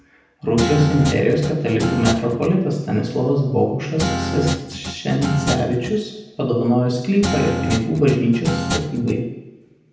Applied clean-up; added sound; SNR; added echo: none; Guitar; 6 dB; reverberation time 0.9 s.